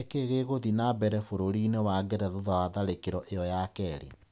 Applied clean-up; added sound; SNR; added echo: none; none; none; none.